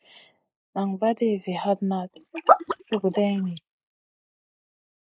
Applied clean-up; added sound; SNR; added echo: neural mask model Resemble Enhance denoiser.